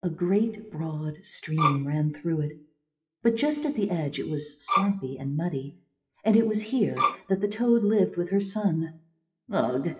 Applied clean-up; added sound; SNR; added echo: classical method WPE with log-MMSE.